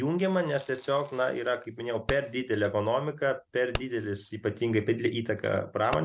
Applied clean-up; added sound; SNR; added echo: none; Fireworks; 15 dB; none.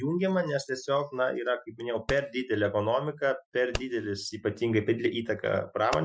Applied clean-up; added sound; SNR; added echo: classical method Wiener filter.